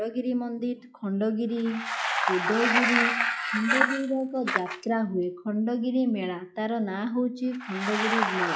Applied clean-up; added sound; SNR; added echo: classical method log-MMSE.